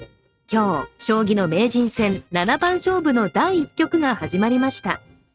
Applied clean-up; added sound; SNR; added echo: neural mask model RNNoise.